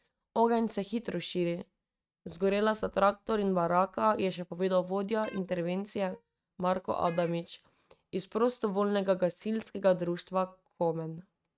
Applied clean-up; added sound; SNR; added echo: neural mask model RNNoise.